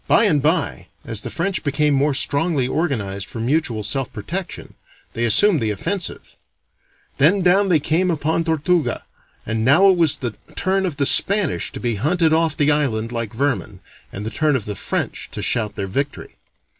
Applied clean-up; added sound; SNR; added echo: none; none; none; none.